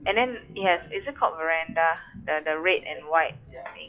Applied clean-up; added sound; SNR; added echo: classical method WPE with log-MMSE.